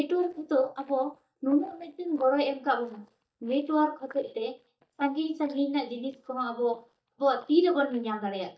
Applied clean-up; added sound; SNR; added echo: neural mask model DeepFilterNet 3.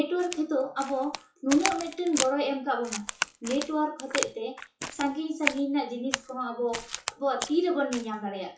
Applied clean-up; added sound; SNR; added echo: classical method WPE with log-MMSE.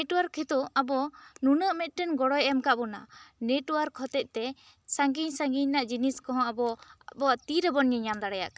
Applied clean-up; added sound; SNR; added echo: none; none; none; none.